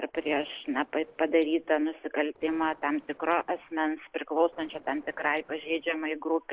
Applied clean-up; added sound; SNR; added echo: neural separator model SepFormer DNS4.